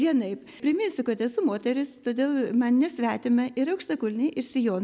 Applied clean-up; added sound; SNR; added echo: none; none; none; none.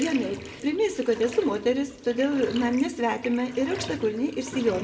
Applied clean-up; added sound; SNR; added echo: none; Bathtub (filling or washing); 14 dB; reverberation time 1.2 s.